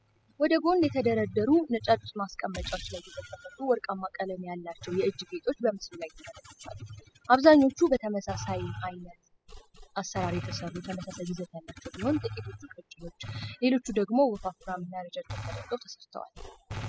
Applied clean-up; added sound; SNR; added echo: classical method spectral subtraction.